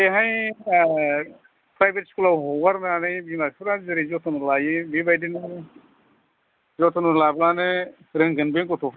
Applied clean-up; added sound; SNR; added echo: none; none; none; none.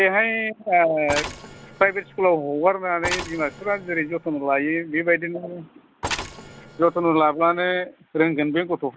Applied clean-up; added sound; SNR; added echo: none; Mechanisms; 12 dB; none.